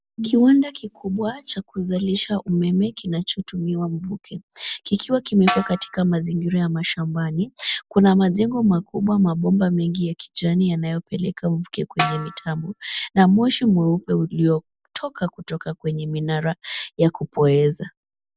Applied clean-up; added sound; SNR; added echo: none; Snare drum; 7 dB; none.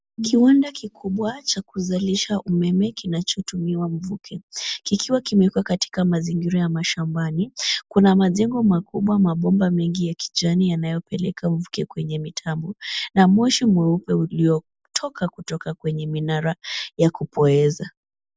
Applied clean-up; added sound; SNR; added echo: none; none; none; none.